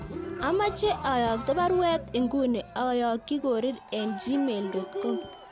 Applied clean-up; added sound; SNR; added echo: none; Cheering; 10 dB; none.